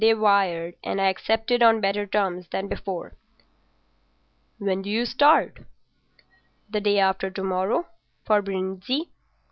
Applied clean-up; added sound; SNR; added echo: none; none; none; none.